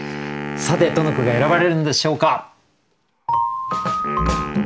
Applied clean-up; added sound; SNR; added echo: none; Wind instrument, woodwind instrument; 9 dB; none.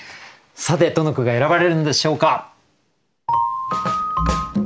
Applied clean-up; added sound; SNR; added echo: none; none; none; none.